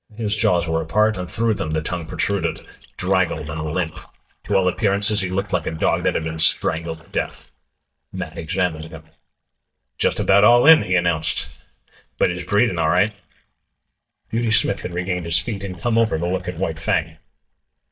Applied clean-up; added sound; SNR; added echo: neural mask model DeepFilterNet 3.